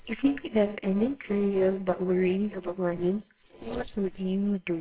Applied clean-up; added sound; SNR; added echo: neural separator model SepFormer WHAMR!.